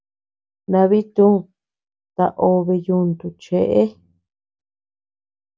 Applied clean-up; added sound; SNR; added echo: none; none; none; none.